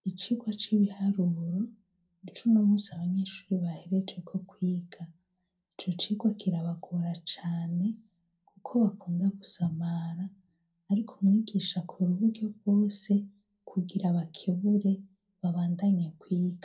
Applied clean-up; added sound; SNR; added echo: none; none; none; reverberation time 0.2 s.